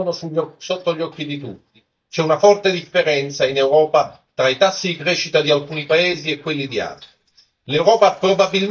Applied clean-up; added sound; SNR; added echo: neural mask model DeepFilterNet 3.